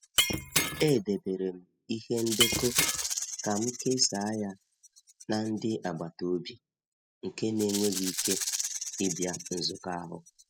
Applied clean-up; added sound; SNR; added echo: classical method spectral subtraction.